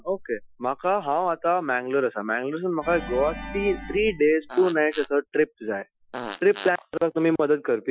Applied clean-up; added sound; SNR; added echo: classical method Wiener filter.